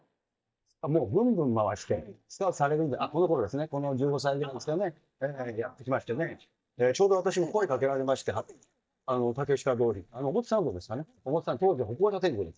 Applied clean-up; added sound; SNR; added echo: neural mask model DeepFilterNet 3.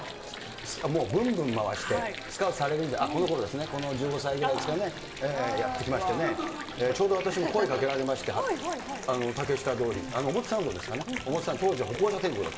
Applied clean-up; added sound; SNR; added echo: none; Water; 12 dB; reverberation time 0.7 s.